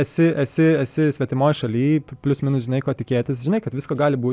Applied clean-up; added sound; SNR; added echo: none; none; none; none.